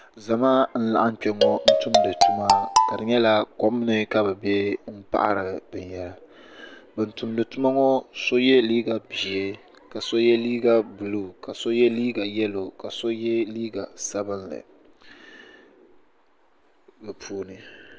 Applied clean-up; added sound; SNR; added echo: none; Marimba, xylophone; -5 dB; none.